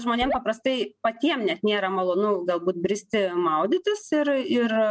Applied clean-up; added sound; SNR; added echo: none; none; none; none.